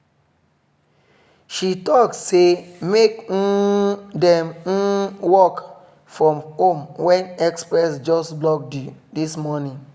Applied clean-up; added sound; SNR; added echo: none; none; none; none.